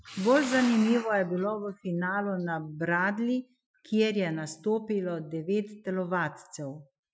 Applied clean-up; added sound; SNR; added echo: classical method Wiener filter.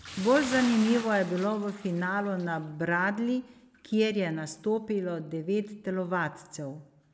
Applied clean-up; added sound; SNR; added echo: none; Bathtub (filling or washing) / Splash, splatter; 17 dB; none.